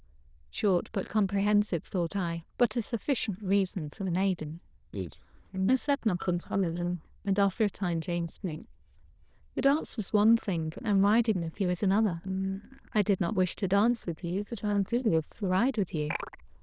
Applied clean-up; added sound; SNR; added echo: neural diffusion model UNIVERSE++.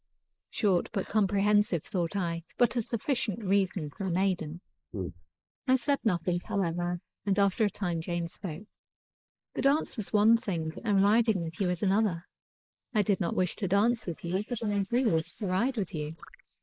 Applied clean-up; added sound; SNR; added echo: neural mask model Resemble Enhance denoiser.